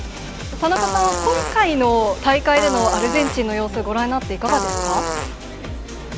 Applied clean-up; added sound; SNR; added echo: none; Fart; 6 dB; none.